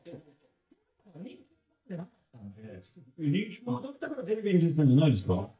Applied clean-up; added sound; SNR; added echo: neural mask model DeepFilterNet 3.